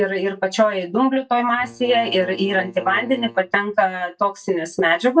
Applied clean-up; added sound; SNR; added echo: neural mask model DeepFilterNet 3.